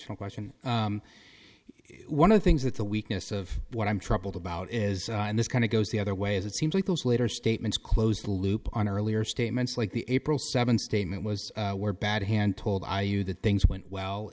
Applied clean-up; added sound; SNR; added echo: none; none; none; none.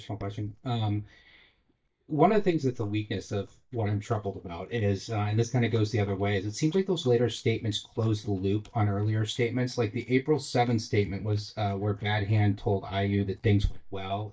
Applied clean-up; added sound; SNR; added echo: neural mask model DeepFilterNet 3.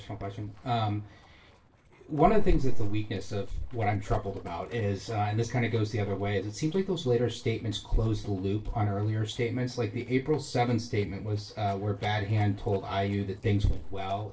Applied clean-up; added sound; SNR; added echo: neural separator model SepFormer DNS4.